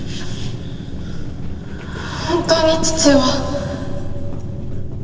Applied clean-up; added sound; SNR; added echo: none; Livestock, farm animals, working animals; 4 dB; reverberation time 2.2 s.